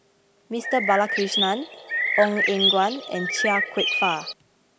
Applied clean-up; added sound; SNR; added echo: none; Bird; 0 dB; none.